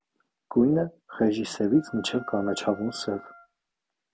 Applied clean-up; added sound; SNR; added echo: none; Wind instrument, woodwind instrument; 19 dB; none.